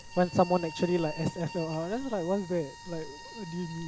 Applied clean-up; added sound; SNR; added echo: none; Bowed string instrument + Bird / Insect; 13 dB; none.